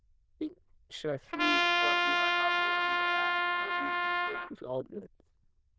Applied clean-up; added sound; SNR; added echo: neural diffusion model UNIVERSE++.